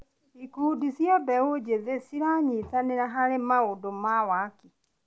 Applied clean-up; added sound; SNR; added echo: none; none; none; none.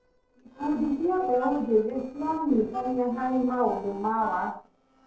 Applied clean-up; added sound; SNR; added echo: neural separator model SepFormer DNS4.